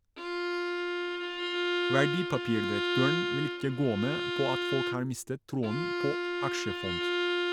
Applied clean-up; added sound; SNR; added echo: none; Bowed string instrument; -1 dB; none.